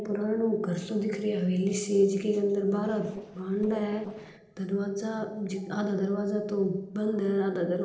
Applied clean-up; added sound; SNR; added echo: neural separator model SepFormer DNS4.